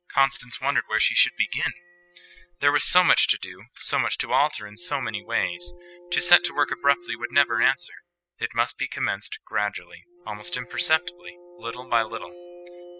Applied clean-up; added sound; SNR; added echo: classical method spectral subtraction.